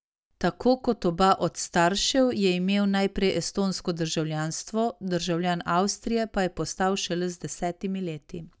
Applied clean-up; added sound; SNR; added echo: none; none; none; none.